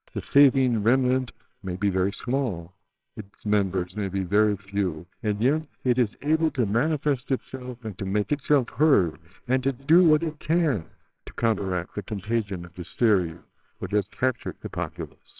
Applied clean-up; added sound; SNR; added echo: neural separator model SepFormer WHAMR!.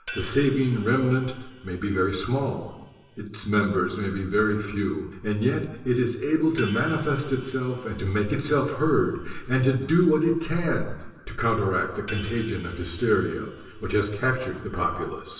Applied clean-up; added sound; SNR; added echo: none; Crash cymbal / Hi-hat; 20 dB; reverberation time 1.0 s.